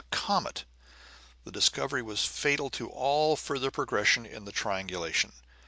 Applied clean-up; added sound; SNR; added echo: none; none; none; none.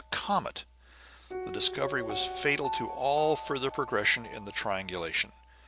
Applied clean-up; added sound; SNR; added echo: none; Piano; 10 dB; none.